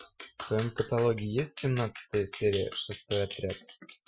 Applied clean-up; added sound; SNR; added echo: classical method Wiener filter.